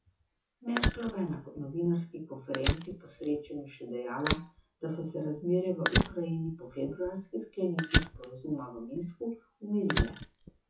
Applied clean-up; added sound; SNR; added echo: classical method WPE with log-MMSE.